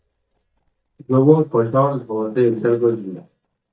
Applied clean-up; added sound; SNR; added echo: neural mask model DeepFilterNet 3.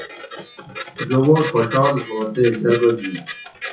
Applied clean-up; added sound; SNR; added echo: classical method WPE with log-MMSE.